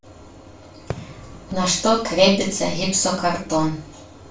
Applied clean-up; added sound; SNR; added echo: none; Fireworks; 18 dB; reverberation time 0.3 s.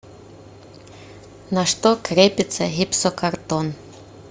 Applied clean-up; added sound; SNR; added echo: none; none; none; none.